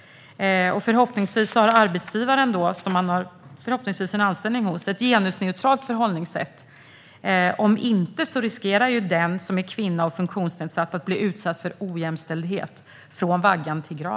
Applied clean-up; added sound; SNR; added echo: none; none; none; none.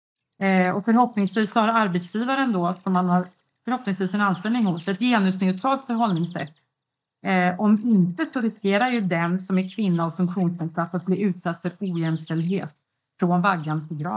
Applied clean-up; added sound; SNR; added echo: neural mask model DeepFilterNet 3.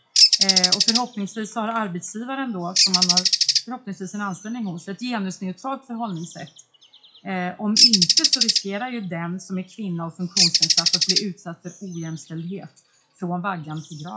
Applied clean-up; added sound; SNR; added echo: classical method WPE with log-MMSE.